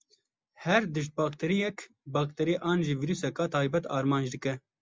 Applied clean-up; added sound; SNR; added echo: none; none; none; none.